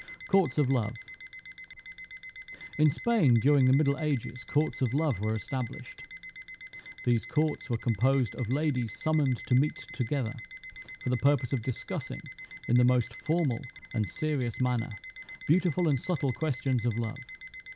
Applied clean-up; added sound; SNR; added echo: none; Alarm; 16 dB; none.